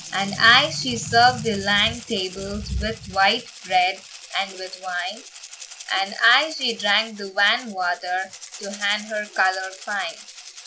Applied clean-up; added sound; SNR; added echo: none; Rattle (instrument); 17 dB; none.